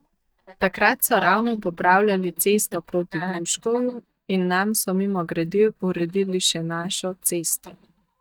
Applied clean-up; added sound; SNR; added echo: neural mask model DeepFilterNet 3.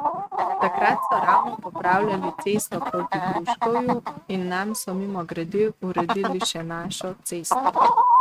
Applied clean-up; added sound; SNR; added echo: neural mask model RNNoise.